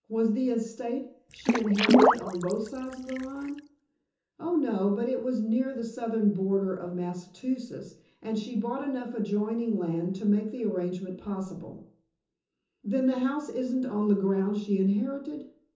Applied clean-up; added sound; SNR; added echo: none; Water / Splash, splatter; -3 dB; reverberation time 0.6 s.